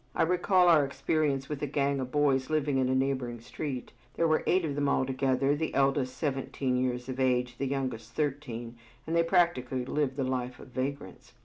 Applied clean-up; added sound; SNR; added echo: none; none; none; none.